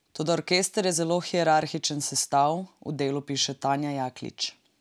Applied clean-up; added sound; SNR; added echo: none; none; none; none.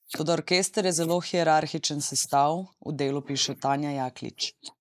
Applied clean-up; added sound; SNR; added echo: neural mask model Resemble Enhance denoiser.